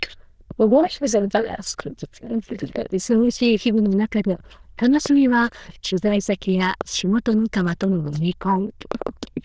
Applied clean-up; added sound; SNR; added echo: neural diffusion model UNIVERSE++.